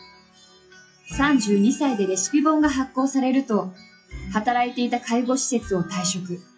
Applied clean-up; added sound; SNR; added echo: classical method WPE with log-MMSE.